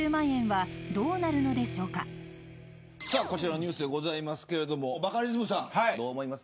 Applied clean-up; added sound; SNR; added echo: none; none; none; none.